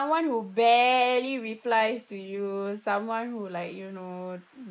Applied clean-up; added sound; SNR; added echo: neural mask model Resemble Enhance denoiser.